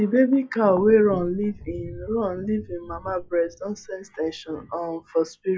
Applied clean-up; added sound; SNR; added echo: classical method log-MMSE.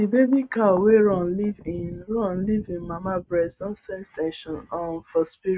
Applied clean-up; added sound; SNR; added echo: neural mask model RNNoise.